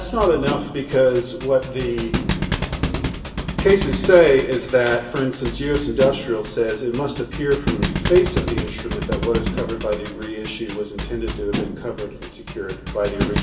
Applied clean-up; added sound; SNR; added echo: none; Thump, thud; 5 dB; reverberation time 1.0 s.